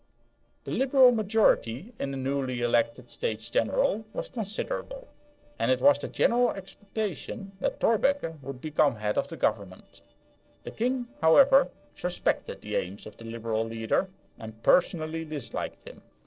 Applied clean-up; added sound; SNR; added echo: neural separator model SepFormer DNS4.